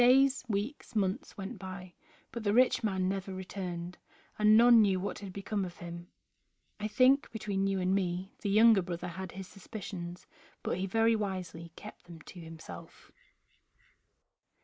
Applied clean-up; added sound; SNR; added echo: neural mask model Resemble Enhance denoiser.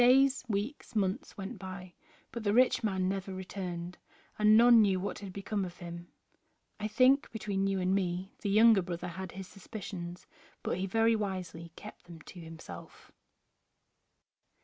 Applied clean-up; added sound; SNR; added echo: none; none; none; none.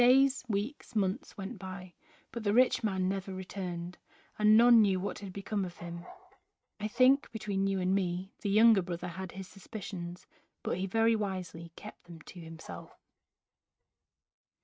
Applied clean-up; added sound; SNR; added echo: neural mask model RNNoise.